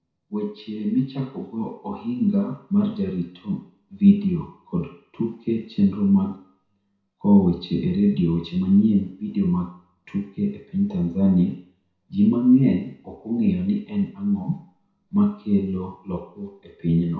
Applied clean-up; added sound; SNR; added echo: none; none; none; reverberation time 0.6 s.